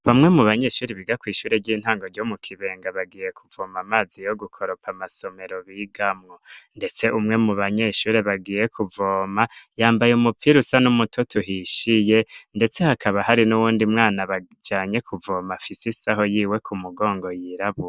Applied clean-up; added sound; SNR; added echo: none; none; none; none.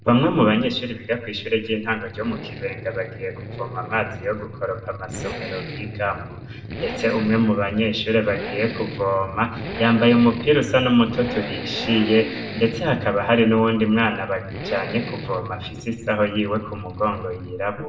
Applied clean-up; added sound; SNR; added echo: none; Accelerating, revving, vroom; 11 dB; reverberation time 0.6 s.